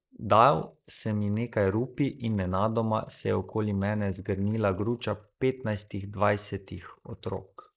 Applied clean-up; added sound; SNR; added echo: neural mask model Resemble Enhance denoiser.